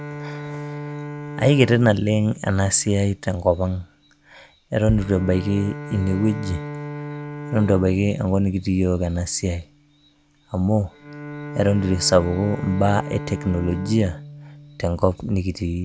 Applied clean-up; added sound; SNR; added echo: none; Bowed string instrument + Bass drum; 12 dB; none.